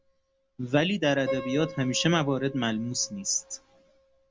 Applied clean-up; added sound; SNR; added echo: none; Piano; 12 dB; none.